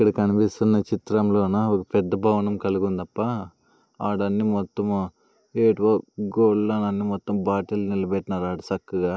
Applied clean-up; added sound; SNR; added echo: none; none; none; none.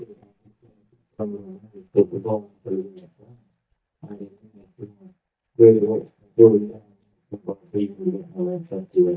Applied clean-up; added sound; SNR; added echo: neural mask model DeepFilterNet 3.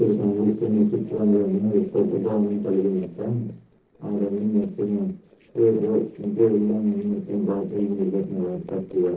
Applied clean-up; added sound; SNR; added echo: neural separator model SepFormer DNS4.